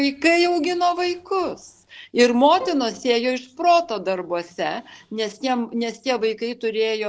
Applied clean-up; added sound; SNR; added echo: neural separator model SepFormer DNS4.